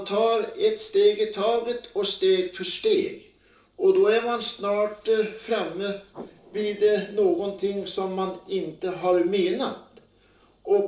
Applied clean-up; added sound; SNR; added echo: neural separator model SepFormer DNS4.